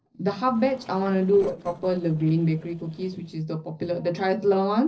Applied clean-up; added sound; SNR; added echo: neural separator model SepFormer DNS4.